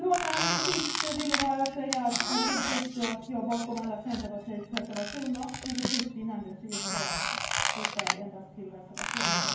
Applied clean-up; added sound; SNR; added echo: none; Squeak; -1 dB; reverberation time 0.9 s.